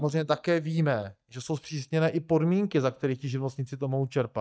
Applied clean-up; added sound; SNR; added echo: neural mask model DeepFilterNet 3.